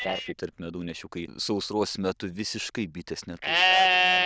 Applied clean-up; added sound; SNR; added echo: neural diffusion model UNIVERSE++.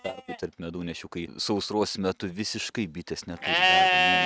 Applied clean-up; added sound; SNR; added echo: neural mask model RNNoise.